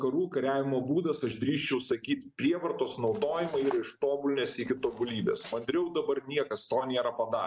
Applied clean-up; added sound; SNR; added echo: neural mask model RNNoise.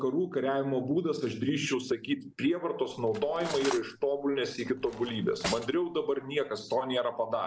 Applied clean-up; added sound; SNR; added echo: none; Cutlery, silverware; 12 dB; none.